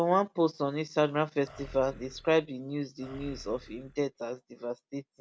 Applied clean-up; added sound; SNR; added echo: none; Animal; 19 dB; none.